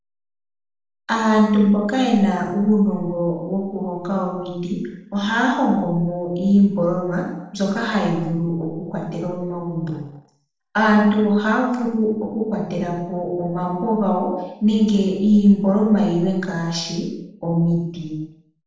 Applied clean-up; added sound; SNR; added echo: none; none; none; reverberation time 0.7 s.